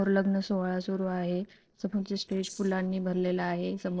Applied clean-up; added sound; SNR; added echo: neural separator model SepFormer DNS4.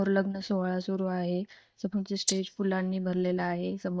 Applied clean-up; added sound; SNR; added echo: neural mask model DeepFilterNet 3.